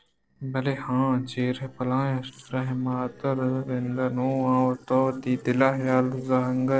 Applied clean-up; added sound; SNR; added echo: neural separator model SepFormer DNS4.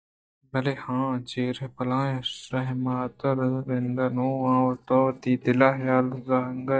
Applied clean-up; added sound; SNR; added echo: neural mask model DeepFilterNet 3.